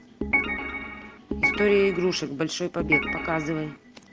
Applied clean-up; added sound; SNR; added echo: none; Organ; 1 dB; none.